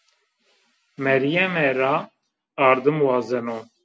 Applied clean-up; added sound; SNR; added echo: none; none; none; none.